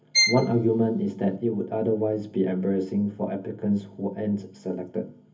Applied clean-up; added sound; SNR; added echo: none; Bowed string instrument; 1 dB; reverberation time 0.3 s.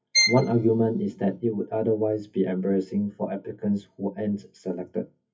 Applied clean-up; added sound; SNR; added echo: classical method WPE with log-MMSE.